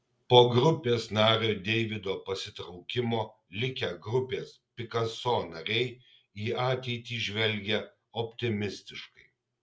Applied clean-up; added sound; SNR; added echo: none; none; none; none.